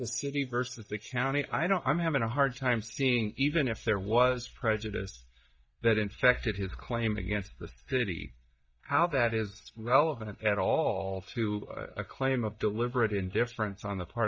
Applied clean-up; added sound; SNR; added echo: neural mask model DeepFilterNet 3.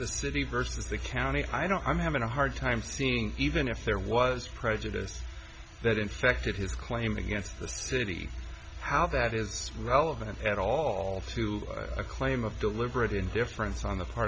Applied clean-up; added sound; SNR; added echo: none; none; none; none.